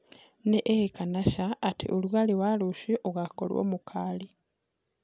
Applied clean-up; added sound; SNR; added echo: none; none; none; none.